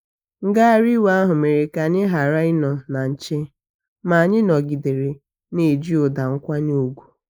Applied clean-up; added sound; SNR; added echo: neural mask model Resemble Enhance denoiser.